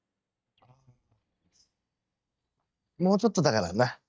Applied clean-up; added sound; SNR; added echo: neural mask model DeepFilterNet 3.